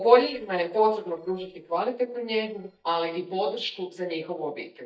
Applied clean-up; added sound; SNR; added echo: neural mask model DeepFilterNet 3.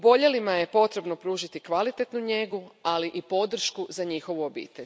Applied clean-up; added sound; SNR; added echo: none; none; none; none.